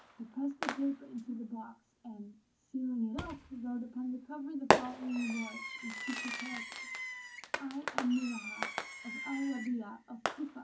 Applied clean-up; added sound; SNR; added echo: none; Fireworks; 0 dB; reverberation time 0.4 s.